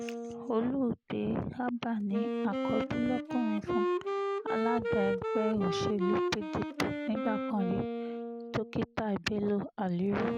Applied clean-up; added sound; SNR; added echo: none; Wind instrument, woodwind instrument; 2 dB; none.